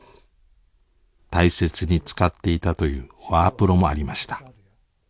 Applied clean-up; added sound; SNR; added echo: none; none; none; none.